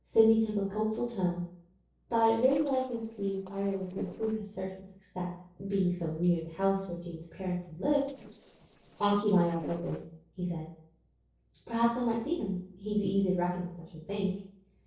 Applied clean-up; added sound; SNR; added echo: neural separator model SepFormer DNS4.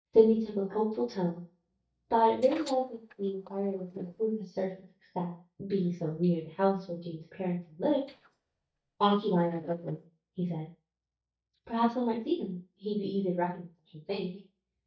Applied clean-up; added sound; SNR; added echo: neural mask model DeepFilterNet 3.